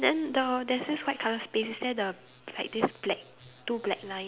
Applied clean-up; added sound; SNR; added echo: none; none; none; none.